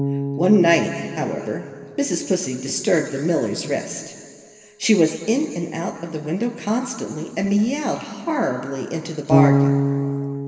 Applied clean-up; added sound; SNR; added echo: none; Bass guitar; 4 dB; reverberation time 2.4 s.